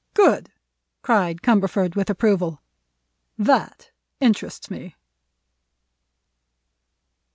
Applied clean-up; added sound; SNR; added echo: none; none; none; none.